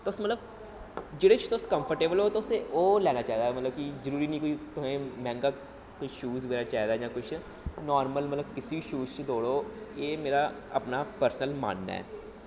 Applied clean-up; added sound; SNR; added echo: none; none; none; none.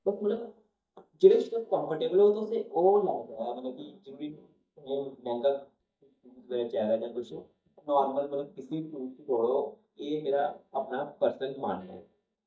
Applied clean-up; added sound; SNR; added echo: neural mask model DeepFilterNet 3.